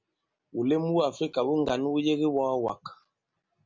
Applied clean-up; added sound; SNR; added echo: none; none; none; none.